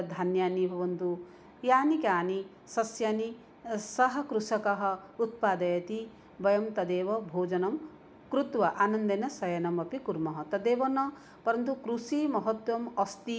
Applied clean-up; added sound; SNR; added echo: none; none; none; none.